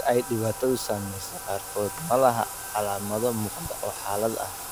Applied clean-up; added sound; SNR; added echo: none; Bathtub (filling or washing); 9 dB; none.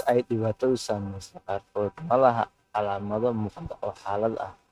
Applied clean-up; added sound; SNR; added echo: neural mask model RNNoise.